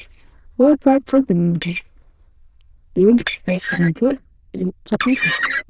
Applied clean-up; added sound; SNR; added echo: neural diffusion model UNIVERSE++.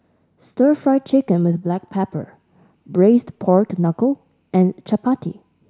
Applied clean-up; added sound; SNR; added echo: none; none; none; none.